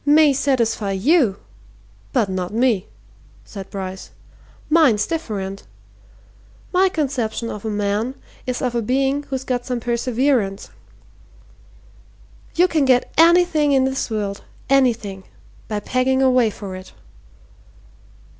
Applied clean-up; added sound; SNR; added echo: none; none; none; none.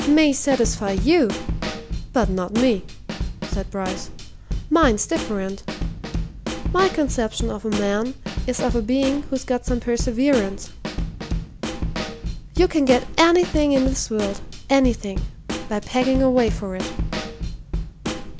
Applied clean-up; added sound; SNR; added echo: none; Snare drum / Drum kit; 6 dB; none.